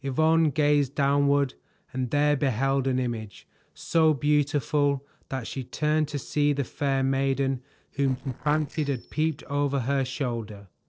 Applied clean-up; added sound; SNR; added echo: neural separator model SepFormer DNS4.